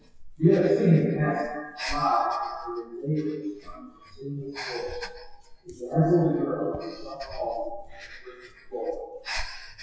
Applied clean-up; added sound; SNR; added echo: classical method WPE with log-MMSE.